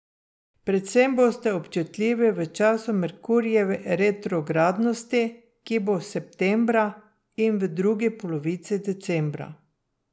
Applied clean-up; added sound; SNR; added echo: none; none; none; none.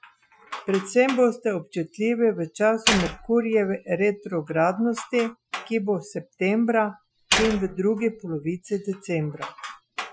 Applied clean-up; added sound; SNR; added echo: classical method Wiener filter.